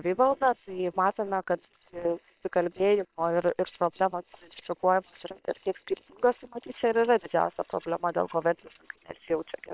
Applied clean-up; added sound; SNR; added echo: neural separator model SepFormer WHAM!.